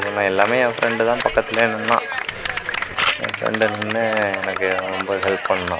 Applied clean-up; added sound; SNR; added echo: none; Clapping + Camera; 4 dB; none.